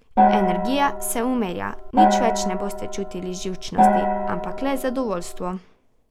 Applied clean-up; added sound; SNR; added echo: none; Gong; -5 dB; none.